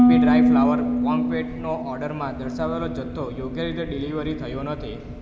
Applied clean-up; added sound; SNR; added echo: none; Harp; -5 dB; none.